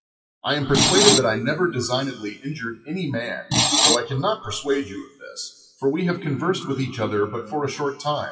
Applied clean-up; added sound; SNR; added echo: classical method WPE with log-MMSE.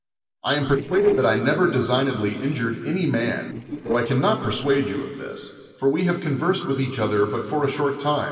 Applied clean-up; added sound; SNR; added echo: neural separator model SepFormer DNS4.